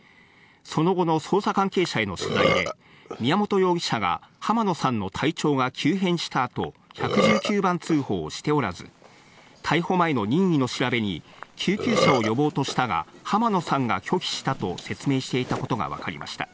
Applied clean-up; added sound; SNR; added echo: none; Burping, eructation; 8 dB; none.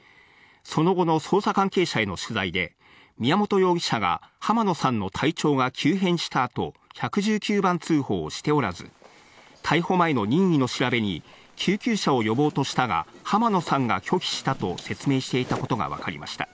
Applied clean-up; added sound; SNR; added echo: none; none; none; none.